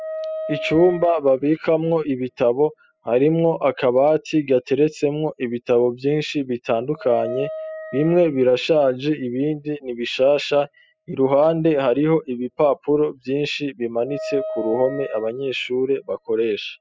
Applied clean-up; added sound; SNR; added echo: classical method spectral subtraction.